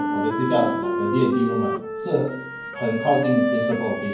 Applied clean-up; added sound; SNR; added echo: none; Wind instrument, woodwind instrument; 3 dB; reverberation time 0.9 s.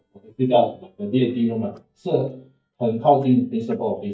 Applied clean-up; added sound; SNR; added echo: neural mask model DeepFilterNet 3.